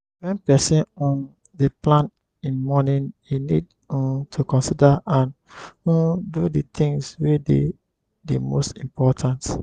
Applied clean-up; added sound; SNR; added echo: none; none; none; none.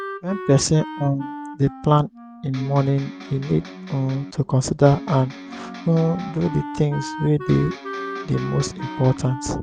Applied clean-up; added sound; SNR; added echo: none; Electric guitar + Wind instrument, woodwind instrument; 12 dB; none.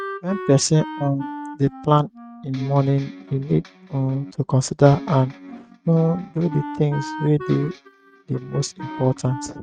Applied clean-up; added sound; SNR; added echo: neural mask model RNNoise.